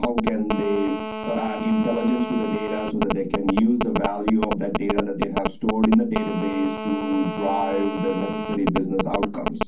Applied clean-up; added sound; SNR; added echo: none; Telephone; 4 dB; reverberation time 0.3 s.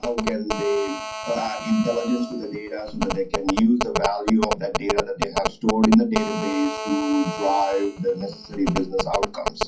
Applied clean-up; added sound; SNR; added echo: classical method WPE with log-MMSE.